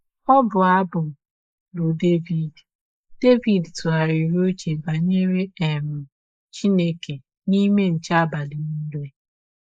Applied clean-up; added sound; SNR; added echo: neural mask model Resemble Enhance denoiser.